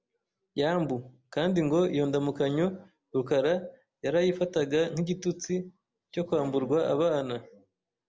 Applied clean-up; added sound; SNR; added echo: none; none; none; none.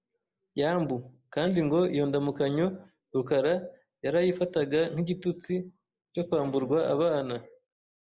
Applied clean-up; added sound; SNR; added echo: neural mask model Resemble Enhance denoiser.